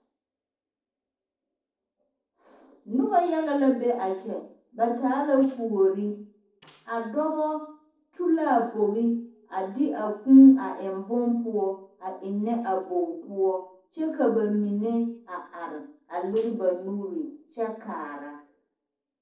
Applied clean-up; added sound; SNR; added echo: neural separator model SepFormer DNS4.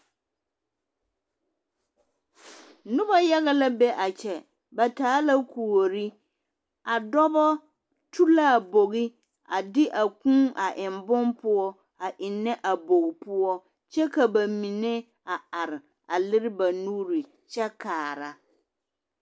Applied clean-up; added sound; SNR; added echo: none; none; none; none.